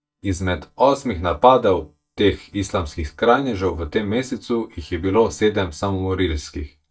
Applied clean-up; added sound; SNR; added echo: neural mask model DeepFilterNet 3.